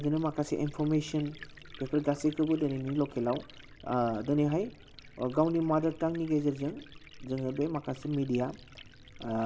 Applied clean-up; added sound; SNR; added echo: none; Liquid; 19 dB; reverberation time 0.5 s.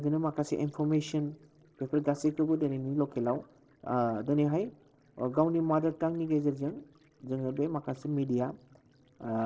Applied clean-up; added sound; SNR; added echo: neural separator model SepFormer DNS4.